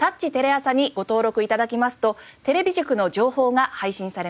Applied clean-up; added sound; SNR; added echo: none; none; none; none.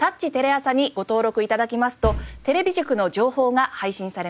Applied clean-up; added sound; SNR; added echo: none; Bass drum; 8 dB; none.